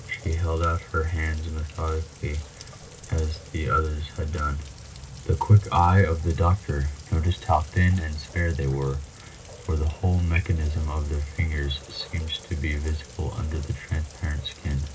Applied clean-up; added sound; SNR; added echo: none; Rain; 18 dB; reverberation time 0.2 s.